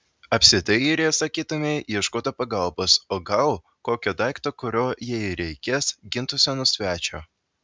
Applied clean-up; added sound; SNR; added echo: none; none; none; none.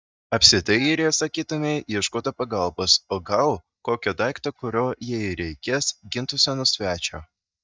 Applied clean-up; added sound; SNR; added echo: neural mask model DeepFilterNet 3.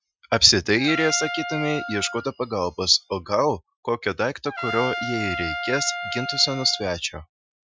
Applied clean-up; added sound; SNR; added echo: classical method Wiener filter.